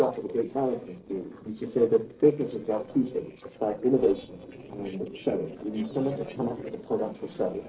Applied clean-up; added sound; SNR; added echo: neural separator model SepFormer DNS4.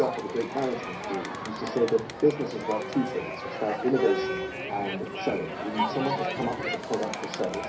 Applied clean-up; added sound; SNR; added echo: none; Crowd; 4 dB; reverberation time 0.5 s.